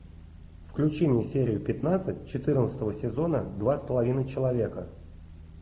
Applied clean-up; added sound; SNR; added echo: none; none; none; none.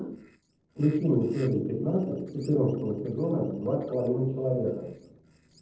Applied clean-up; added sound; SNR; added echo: neural separator model SepFormer DNS4.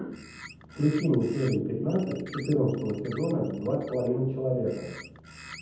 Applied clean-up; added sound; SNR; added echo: none; Bird; 19 dB; reverberation time 0.8 s.